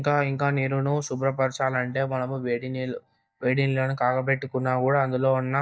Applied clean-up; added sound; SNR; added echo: neural mask model DeepFilterNet 3.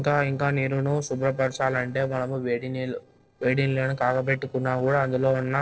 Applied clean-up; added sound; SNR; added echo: neural separator model SepFormer DNS4.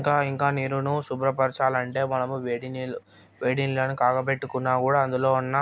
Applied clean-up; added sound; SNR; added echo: none; none; none; none.